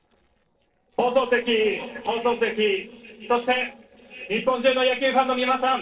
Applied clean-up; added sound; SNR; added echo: neural separator model SepFormer DNS4.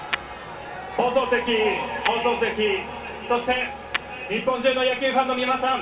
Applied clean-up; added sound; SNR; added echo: none; Tap / Hammer; 14 dB; reverberation time 0.3 s.